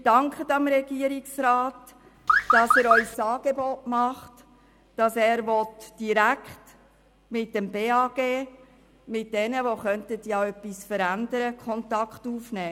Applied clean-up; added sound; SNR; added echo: none; Car; -4 dB; none.